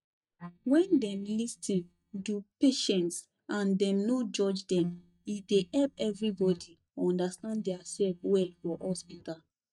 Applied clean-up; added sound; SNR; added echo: neural mask model DeepFilterNet 3.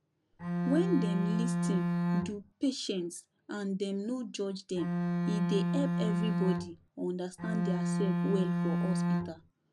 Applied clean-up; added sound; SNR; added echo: none; Bowed string instrument; -5 dB; none.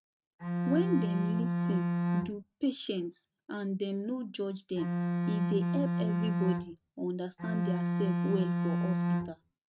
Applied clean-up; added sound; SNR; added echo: neural mask model RNNoise.